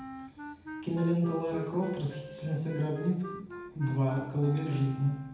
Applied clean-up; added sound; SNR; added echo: none; Wind instrument, woodwind instrument; 12 dB; reverberation time 0.8 s.